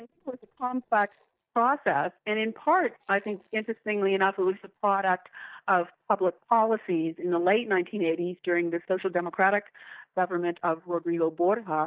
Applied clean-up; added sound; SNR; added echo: neural mask model DeepFilterNet 3.